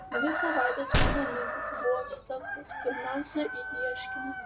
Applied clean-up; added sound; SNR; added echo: none; Gunshot, gunfire + Chicken, rooster; -1 dB; none.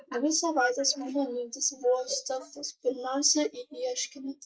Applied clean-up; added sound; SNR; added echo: neural mask model Resemble Enhance denoiser.